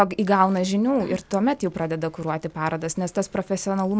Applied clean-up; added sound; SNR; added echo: none; none; none; none.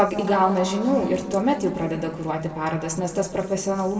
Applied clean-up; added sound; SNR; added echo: none; none; none; reverberation time 1.8 s.